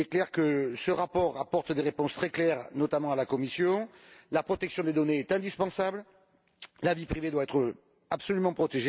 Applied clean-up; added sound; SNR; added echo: none; none; none; none.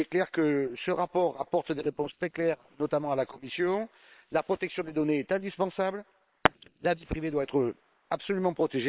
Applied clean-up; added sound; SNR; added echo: neural separator model SepFormer WHAM!.